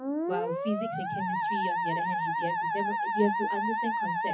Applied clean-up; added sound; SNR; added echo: classical method WPE with log-MMSE.